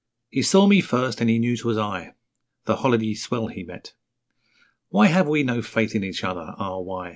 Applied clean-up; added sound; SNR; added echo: none; none; none; none.